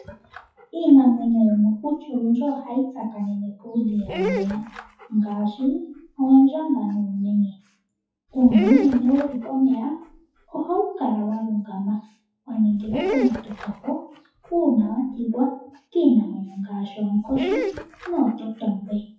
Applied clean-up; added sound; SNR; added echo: classical method WPE with log-MMSE.